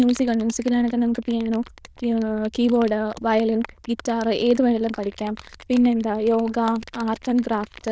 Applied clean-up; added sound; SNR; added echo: neural diffusion model UNIVERSE++.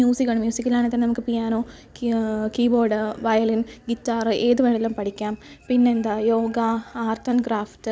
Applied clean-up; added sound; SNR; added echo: none; none; none; none.